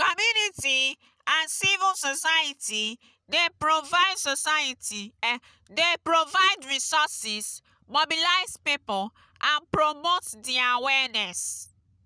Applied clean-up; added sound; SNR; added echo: none; none; none; none.